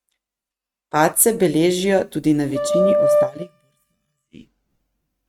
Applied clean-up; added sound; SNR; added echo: neural mask model RNNoise.